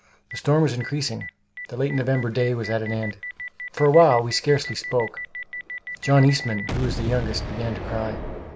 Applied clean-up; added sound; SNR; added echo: none; Boom; 10 dB; none.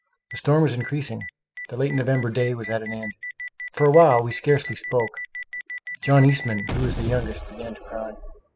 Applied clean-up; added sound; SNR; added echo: classical method spectral subtraction.